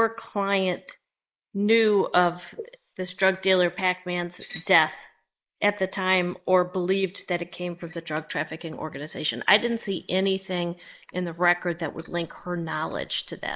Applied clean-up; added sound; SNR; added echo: neural mask model Resemble Enhance denoiser.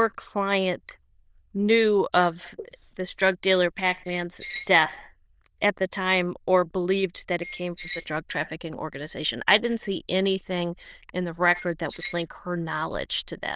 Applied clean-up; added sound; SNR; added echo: neural diffusion model UNIVERSE++.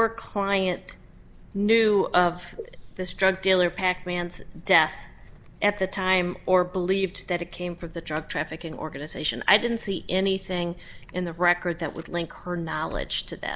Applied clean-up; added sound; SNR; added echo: none; none; none; none.